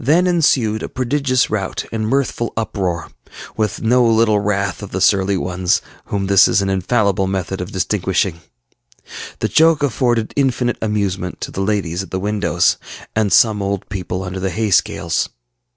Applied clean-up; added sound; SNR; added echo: none; none; none; none.